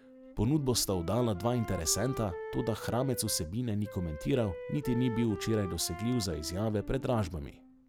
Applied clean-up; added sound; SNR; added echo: none; Wind instrument, woodwind instrument; 12 dB; none.